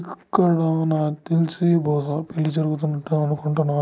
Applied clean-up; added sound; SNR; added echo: none; none; none; none.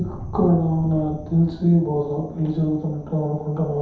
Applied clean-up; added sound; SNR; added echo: none; Thunder; 15 dB; reverberation time 0.8 s.